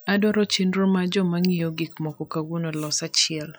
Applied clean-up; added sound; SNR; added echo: classical method log-MMSE.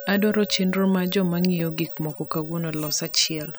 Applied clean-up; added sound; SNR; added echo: none; Chink, clink; 19 dB; none.